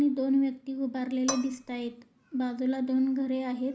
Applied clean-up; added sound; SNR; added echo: none; Cutlery, silverware / Dishes, pots, and pans; 8 dB; none.